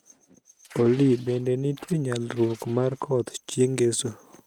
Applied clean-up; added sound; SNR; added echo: neural mask model RNNoise.